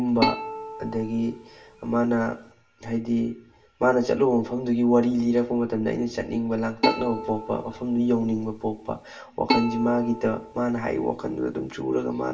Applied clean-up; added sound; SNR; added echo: none; Bowed string instrument; 7 dB; reverberation time 0.1 s.